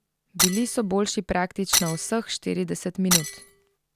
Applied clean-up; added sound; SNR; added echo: none; Shatter; 1 dB; none.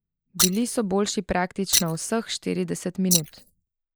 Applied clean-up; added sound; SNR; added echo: neural mask model Resemble Enhance denoiser.